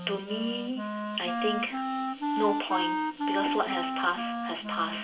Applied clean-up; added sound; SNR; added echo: none; Wind instrument, woodwind instrument; 0 dB; reverberation time 0.2 s.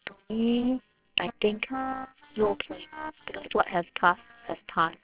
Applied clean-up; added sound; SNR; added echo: neural separator model SepFormer WHAMR!.